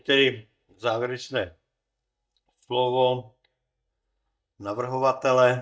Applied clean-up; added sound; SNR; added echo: neural mask model DeepFilterNet 3.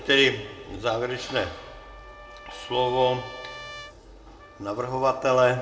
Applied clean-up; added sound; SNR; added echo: none; Trumpet; 20 dB; reverberation time 0.8 s.